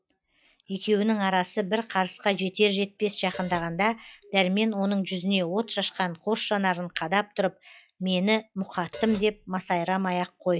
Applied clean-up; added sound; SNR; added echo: classical method log-MMSE.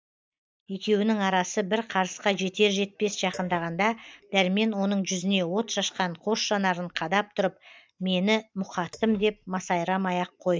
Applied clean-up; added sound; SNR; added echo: neural mask model DeepFilterNet 3.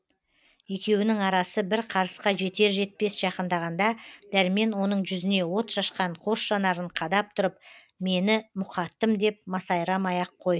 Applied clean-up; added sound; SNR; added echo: none; none; none; none.